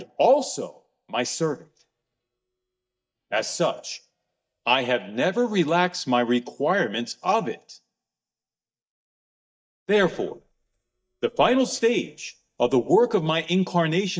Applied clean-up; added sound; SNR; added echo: neural mask model DeepFilterNet 3.